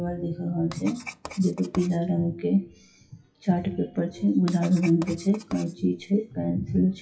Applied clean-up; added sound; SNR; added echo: classical method WPE with log-MMSE.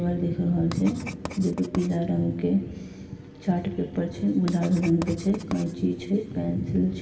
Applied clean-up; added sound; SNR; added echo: none; Writing; 16 dB; reverberation time 2.0 s.